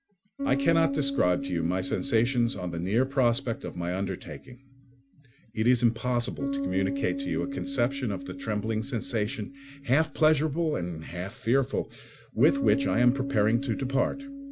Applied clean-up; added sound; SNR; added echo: none; Bass guitar; 8 dB; none.